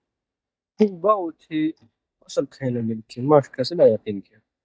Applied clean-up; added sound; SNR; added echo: neural mask model DeepFilterNet 3.